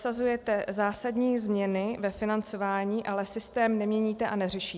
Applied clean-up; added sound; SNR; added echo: none; none; none; none.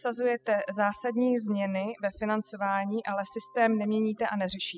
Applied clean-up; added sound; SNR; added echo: classical method spectral subtraction.